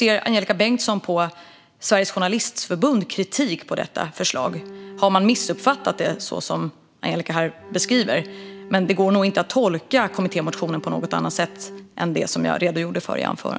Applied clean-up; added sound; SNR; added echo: none; Bowed string instrument; 17 dB; none.